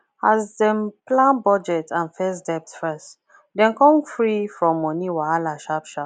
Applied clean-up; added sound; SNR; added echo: none; none; none; none.